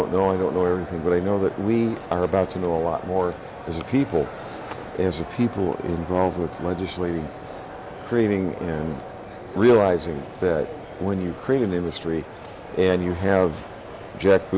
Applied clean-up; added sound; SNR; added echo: none; none; none; none.